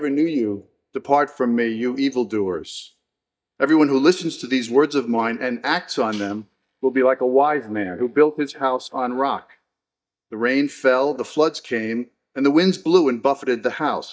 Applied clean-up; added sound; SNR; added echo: neural mask model DeepFilterNet 3.